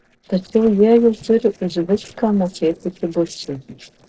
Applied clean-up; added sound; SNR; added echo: neural separator model SepFormer DNS4.